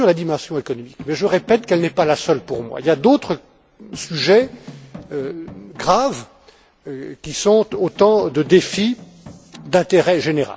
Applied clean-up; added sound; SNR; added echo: none; Drum; 20 dB; none.